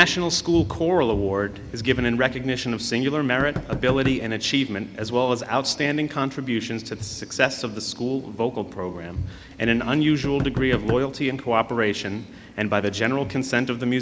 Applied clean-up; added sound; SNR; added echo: none; Knock; 8 dB; none.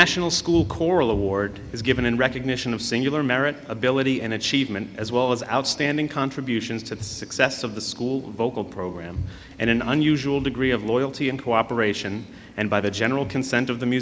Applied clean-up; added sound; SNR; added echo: none; none; none; none.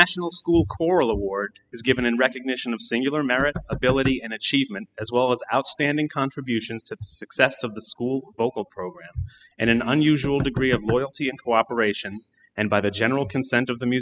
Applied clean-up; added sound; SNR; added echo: classical method spectral subtraction.